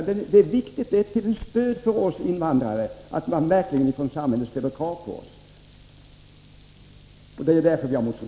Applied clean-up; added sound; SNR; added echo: none; none; none; none.